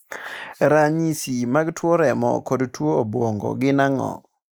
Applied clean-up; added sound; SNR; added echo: neural mask model Resemble Enhance denoiser.